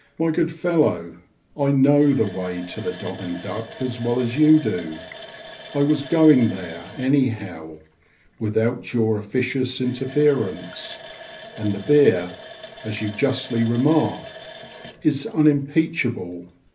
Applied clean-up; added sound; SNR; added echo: none; Water tap, faucet; 19 dB; reverberation time 0.3 s.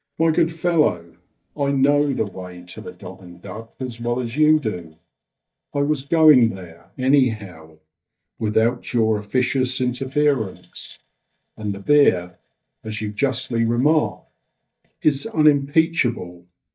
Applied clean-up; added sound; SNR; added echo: neural mask model DeepFilterNet 3.